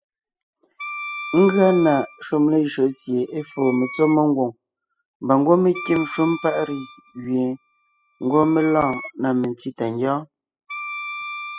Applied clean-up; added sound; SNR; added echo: classical method spectral subtraction.